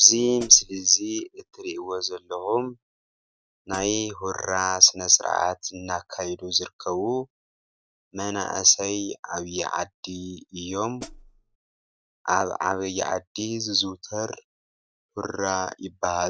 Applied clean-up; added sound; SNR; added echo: none; Hi-hat; 16 dB; none.